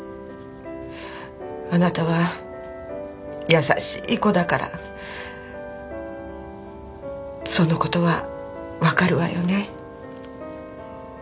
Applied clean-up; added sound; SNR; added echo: none; none; none; none.